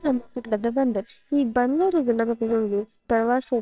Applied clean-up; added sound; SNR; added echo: neural separator model SepFormer WHAMR!.